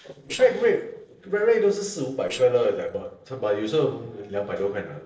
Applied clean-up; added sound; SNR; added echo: neural separator model SepFormer DNS4.